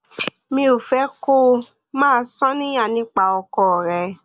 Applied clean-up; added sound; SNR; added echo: none; none; none; none.